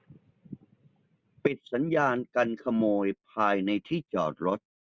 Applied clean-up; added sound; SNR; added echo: none; none; none; none.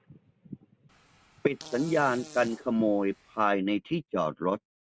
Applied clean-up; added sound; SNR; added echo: none; Fart; 20 dB; none.